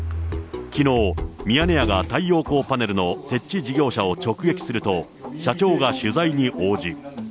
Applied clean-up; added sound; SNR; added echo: none; none; none; none.